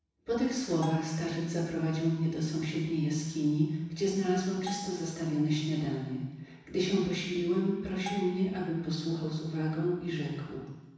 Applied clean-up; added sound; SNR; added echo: none; Bell; 15 dB; reverberation time 1.1 s.